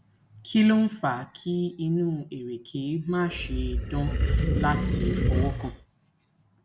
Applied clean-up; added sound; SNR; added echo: none; Animal; -2 dB; none.